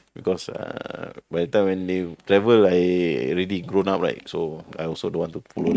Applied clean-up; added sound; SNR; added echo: neural mask model RNNoise.